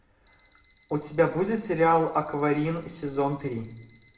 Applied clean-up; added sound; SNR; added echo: none; Alarm; 19 dB; reverberation time 0.5 s.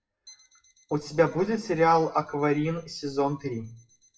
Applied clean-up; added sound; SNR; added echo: classical method WPE with log-MMSE.